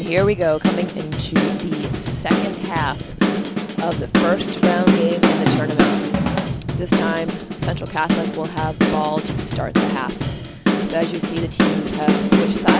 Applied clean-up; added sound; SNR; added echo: none; Drum / Drum kit; -5 dB; none.